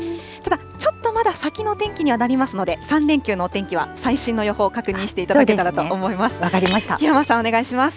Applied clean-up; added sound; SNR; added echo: none; Shatter; 9 dB; none.